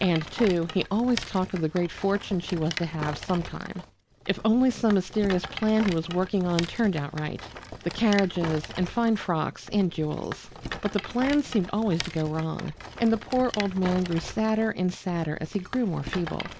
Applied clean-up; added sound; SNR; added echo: none; Rattle; 12 dB; none.